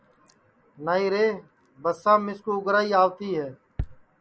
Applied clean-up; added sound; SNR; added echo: none; none; none; none.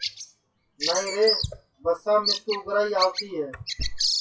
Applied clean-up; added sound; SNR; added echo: classical method WPE with log-MMSE.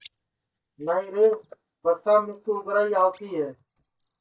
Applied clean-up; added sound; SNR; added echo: neural mask model DeepFilterNet 3.